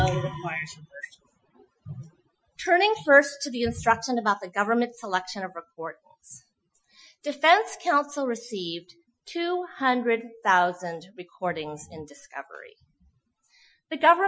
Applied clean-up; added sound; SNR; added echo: classical method Wiener filter.